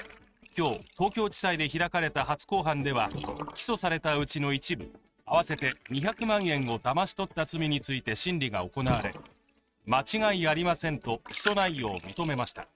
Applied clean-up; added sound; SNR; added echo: neural mask model RNNoise.